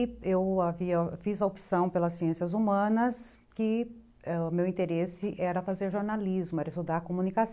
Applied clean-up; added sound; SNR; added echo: none; none; none; none.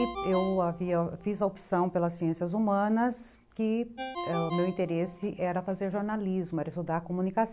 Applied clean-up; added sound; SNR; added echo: none; Ringtone; 13 dB; none.